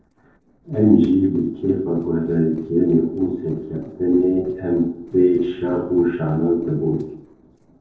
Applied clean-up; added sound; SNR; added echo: neural separator model SepFormer DNS4.